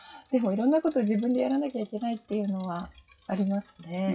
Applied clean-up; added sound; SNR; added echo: classical method WPE with log-MMSE.